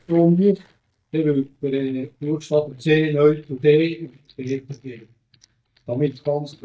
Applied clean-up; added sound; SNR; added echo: neural mask model DeepFilterNet 3.